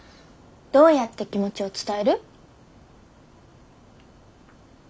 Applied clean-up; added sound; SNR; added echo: none; none; none; none.